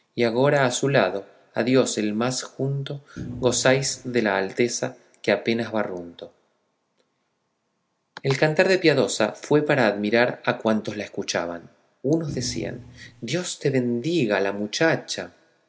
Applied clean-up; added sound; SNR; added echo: none; Thump, thud; 13 dB; none.